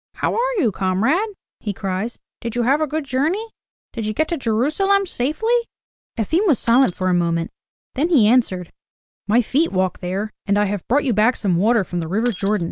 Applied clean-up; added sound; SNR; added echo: none; Shatter; 7 dB; none.